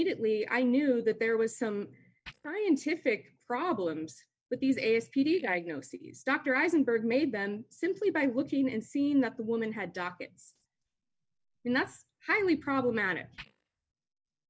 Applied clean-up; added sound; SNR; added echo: neural mask model DeepFilterNet 3.